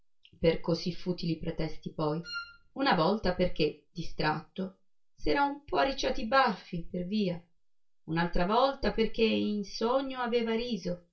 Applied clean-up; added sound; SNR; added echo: none; Wind instrument, woodwind instrument; 13 dB; reverberation time 0.2 s.